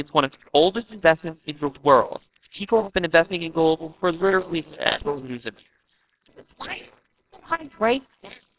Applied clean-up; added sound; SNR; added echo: neural separator model SepFormer WHAMR!.